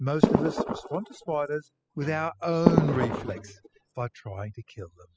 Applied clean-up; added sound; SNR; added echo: classical method spectral subtraction.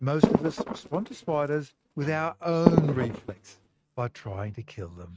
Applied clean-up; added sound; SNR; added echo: neural mask model RNNoise.